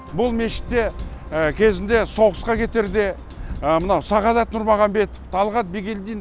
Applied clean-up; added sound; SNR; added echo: none; Drum kit; 13 dB; none.